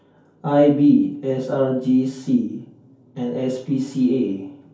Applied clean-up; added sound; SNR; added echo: none; none; none; reverberation time 0.6 s.